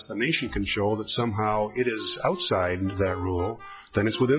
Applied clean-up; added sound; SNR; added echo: classical method log-MMSE.